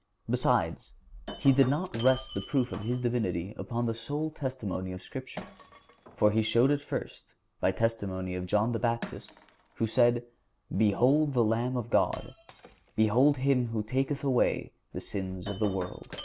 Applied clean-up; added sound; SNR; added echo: none; Shatter; 19 dB; none.